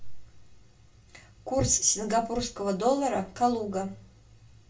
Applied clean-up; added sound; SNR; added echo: none; none; none; reverberation time 0.2 s.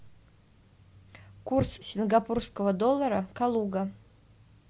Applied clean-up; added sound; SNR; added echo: none; none; none; none.